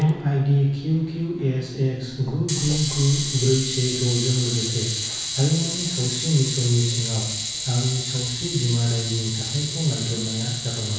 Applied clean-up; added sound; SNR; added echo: none; Camera; 6 dB; reverberation time 1.1 s.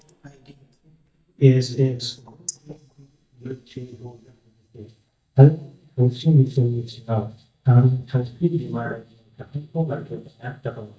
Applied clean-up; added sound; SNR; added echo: neural mask model DeepFilterNet 3.